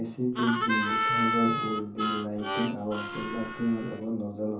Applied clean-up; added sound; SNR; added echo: none; Harmonica; 0 dB; reverberation time 0.6 s.